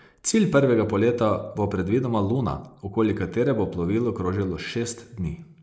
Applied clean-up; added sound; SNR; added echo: neural mask model Resemble Enhance denoiser.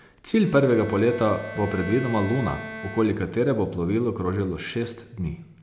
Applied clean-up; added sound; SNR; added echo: none; Bowed string instrument; 16 dB; none.